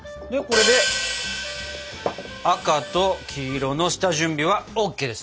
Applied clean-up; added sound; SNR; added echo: none; Hi-hat; 3 dB; none.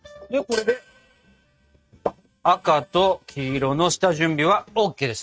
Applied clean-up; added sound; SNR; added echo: neural mask model RNNoise.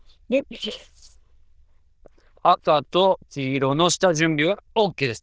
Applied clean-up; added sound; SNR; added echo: neural diffusion model UNIVERSE++.